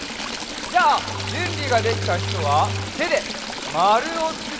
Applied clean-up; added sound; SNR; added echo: none; Stream / Trickle, dribble + Bowed string instrument; 5 dB; none.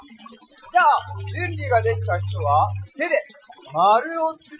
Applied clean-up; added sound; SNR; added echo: classical method Wiener filter.